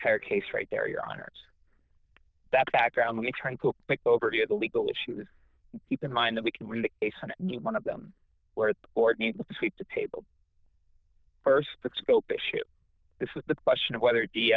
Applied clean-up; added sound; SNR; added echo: neural diffusion model UNIVERSE++.